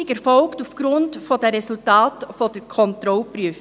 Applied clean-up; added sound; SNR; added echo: none; none; none; none.